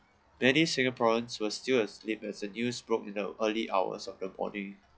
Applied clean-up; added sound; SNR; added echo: classical method log-MMSE.